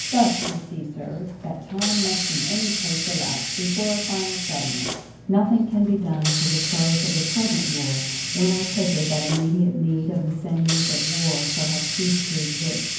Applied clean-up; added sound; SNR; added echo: none; Hiss; 3 dB; reverberation time 0.9 s.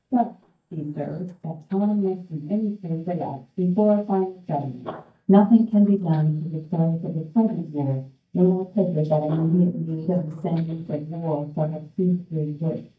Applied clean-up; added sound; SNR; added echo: neural mask model DeepFilterNet 3.